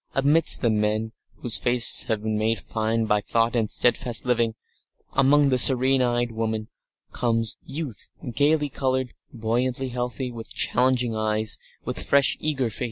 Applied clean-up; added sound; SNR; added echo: none; none; none; none.